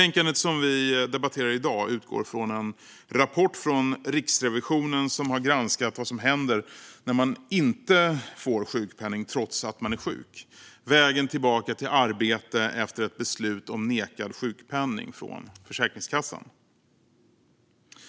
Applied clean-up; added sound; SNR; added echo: none; none; none; none.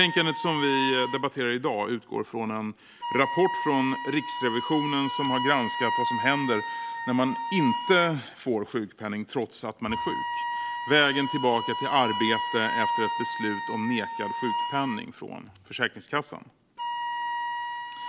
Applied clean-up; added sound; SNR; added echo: none; Wind instrument, woodwind instrument; 5 dB; none.